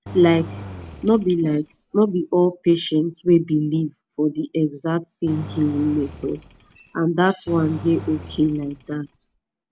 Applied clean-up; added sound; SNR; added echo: none; Engine; 15 dB; none.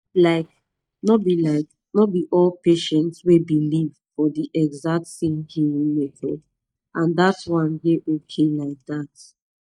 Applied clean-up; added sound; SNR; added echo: neural mask model DeepFilterNet 3.